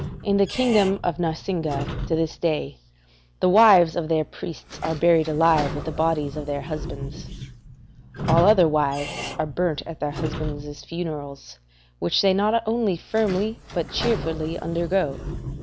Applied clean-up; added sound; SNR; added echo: none; Squeak / Sliding door; 10 dB; none.